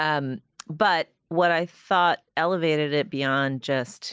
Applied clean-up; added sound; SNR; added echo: none; none; none; none.